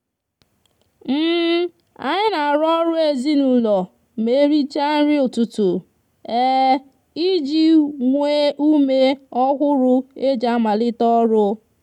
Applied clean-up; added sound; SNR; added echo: none; none; none; none.